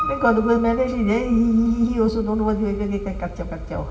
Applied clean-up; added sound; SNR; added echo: none; Piano; 15 dB; reverberation time 2.4 s.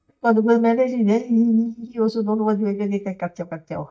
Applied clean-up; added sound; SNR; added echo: neural mask model DeepFilterNet 3.